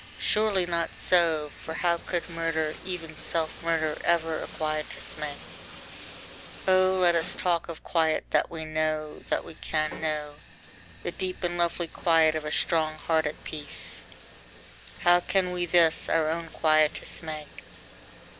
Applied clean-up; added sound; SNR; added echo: none; Bathtub (filling or washing); 16 dB; none.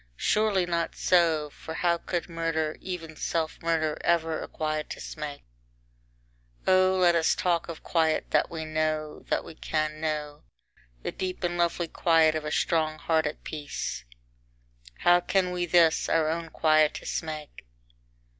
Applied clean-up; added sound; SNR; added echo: none; none; none; none.